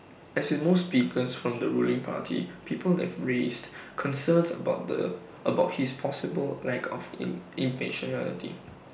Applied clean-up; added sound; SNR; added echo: none; none; none; none.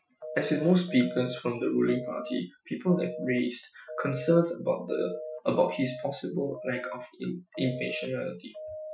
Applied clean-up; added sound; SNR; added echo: classical method Wiener filter.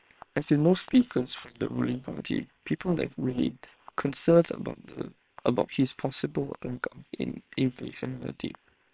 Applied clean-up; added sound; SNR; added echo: neural separator model SepFormer WHAM!.